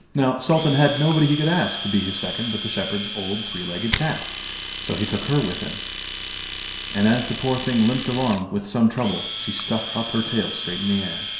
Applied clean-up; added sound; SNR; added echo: none; Domestic sounds, home sounds; 7 dB; reverberation time 0.7 s.